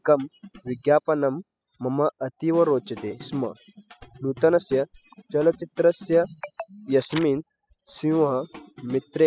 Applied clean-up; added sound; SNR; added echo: classical method spectral subtraction.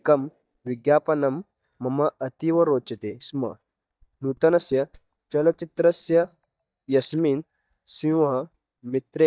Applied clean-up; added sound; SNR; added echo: neural mask model DeepFilterNet 3.